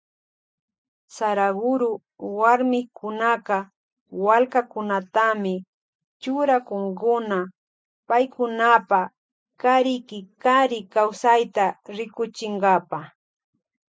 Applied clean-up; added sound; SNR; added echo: none; none; none; none.